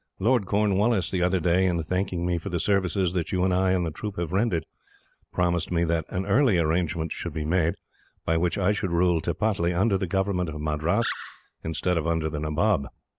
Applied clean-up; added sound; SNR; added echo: none; Animal; 12 dB; none.